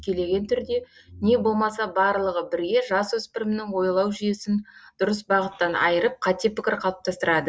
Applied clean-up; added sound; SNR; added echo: none; none; none; none.